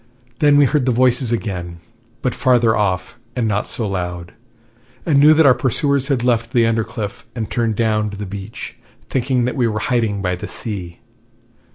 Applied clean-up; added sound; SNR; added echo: none; none; none; none.